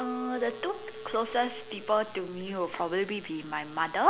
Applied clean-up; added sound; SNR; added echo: none; Chink, clink; 16 dB; none.